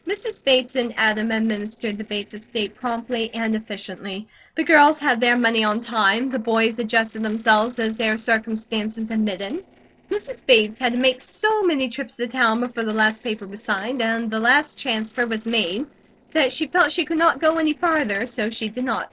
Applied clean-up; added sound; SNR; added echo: neural separator model SepFormer DNS4.